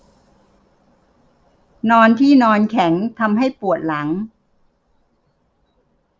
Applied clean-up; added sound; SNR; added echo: none; none; none; none.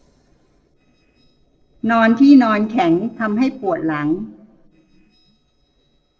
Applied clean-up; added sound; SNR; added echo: neural separator model SepFormer DNS4.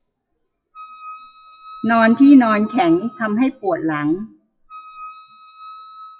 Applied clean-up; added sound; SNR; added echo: classical method WPE with log-MMSE.